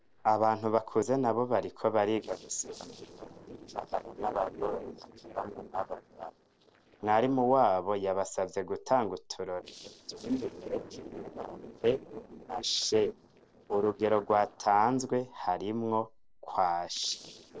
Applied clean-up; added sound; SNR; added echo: neural separator model SepFormer DNS4.